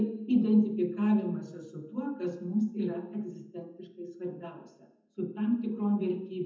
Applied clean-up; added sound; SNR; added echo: none; none; none; reverberation time 0.8 s.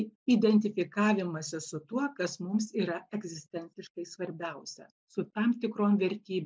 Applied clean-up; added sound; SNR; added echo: none; none; none; none.